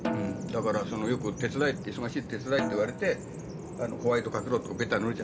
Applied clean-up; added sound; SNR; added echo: none; Bird vocalization, bird call, bird song + Snare drum; 5 dB; none.